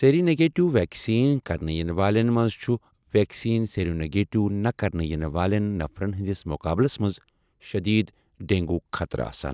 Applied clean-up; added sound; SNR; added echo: none; none; none; none.